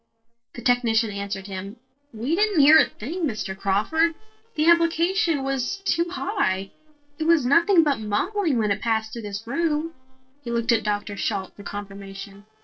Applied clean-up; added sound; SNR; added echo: neural separator model SepFormer DNS4.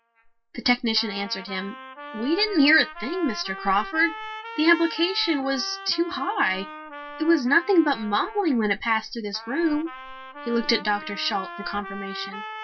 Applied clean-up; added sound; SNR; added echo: classical method WPE with log-MMSE.